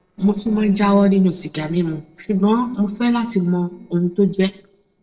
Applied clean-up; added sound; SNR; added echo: neural separator model SepFormer DNS4.